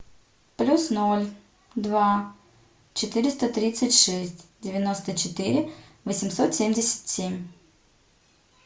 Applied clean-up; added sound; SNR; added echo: none; none; none; none.